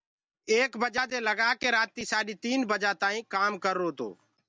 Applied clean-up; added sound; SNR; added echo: none; none; none; none.